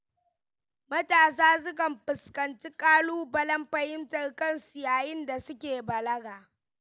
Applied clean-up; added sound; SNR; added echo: none; none; none; none.